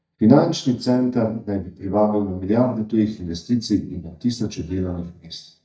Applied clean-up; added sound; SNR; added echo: neural mask model DeepFilterNet 3.